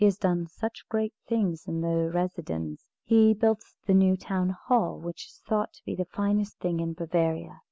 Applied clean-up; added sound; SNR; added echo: none; none; none; none.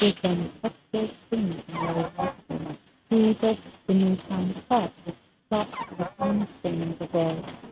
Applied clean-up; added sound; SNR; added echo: neural mask model RNNoise.